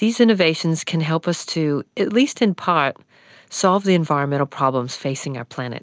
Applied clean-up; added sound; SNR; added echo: none; none; none; none.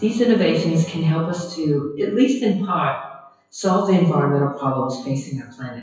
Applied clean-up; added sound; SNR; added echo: classical method WPE with log-MMSE.